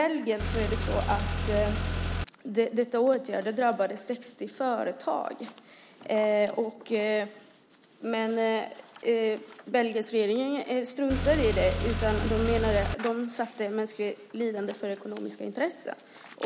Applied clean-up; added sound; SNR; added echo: none; Car; 0 dB; none.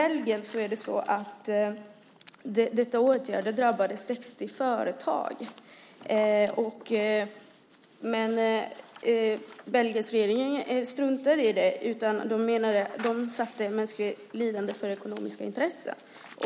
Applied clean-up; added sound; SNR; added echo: none; none; none; none.